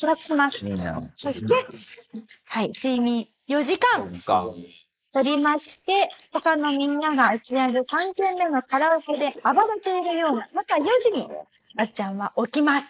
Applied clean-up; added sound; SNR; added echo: neural mask model Resemble Enhance denoiser.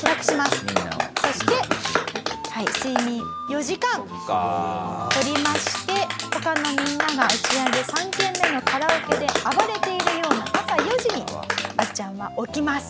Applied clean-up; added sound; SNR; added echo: none; Clapping; 1 dB; none.